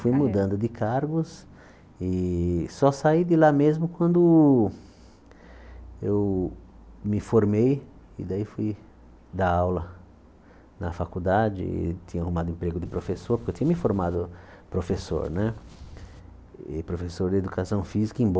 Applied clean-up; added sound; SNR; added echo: none; Wind; 17 dB; none.